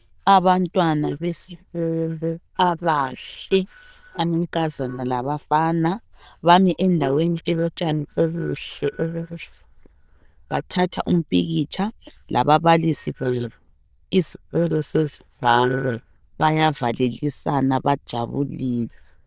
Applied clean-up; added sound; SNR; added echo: neural diffusion model UNIVERSE++.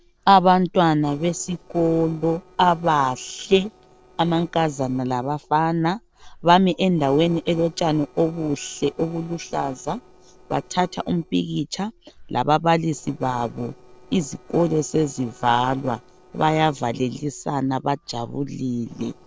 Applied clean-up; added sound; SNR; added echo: neural separator model SepFormer DNS4.